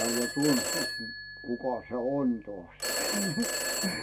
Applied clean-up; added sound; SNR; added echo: none; Telephone; 2 dB; none.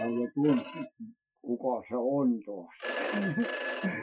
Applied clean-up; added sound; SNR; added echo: classical method Wiener filter.